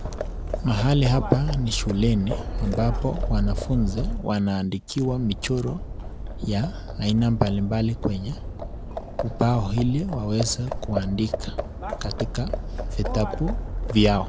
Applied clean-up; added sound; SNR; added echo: none; Livestock, farm animals, working animals; 4 dB; none.